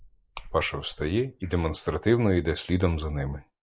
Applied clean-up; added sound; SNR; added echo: neural mask model Resemble Enhance denoiser.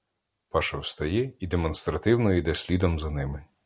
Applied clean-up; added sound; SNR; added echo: none; none; none; none.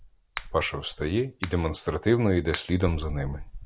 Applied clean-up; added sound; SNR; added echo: none; Insect + Finger snapping; 13 dB; none.